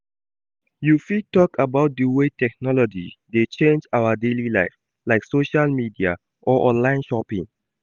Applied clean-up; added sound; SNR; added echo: none; none; none; none.